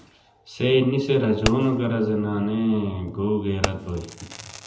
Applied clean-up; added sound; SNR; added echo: none; Fireworks; 12 dB; reverberation time 0.9 s.